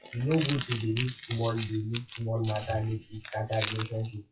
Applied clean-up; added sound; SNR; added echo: classical method WPE with log-MMSE.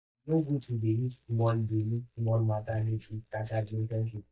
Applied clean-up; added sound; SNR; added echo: neural mask model DeepFilterNet 3.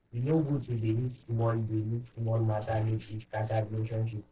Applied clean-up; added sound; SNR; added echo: neural separator model SepFormer DNS4.